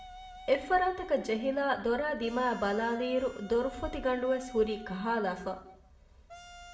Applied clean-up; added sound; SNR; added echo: none; Wind instrument, woodwind instrument; 18 dB; reverberation time 0.7 s.